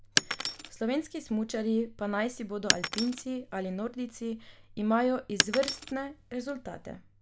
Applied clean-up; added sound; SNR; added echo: none; Shatter; 2 dB; none.